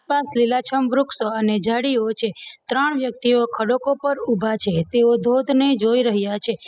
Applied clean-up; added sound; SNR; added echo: classical method spectral subtraction.